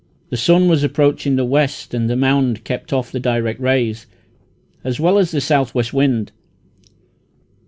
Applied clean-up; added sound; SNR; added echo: none; none; none; none.